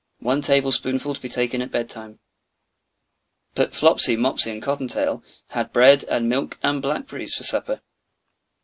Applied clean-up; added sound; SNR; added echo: none; none; none; none.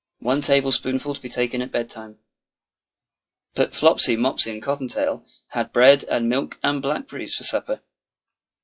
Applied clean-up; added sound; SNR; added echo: classical method log-MMSE.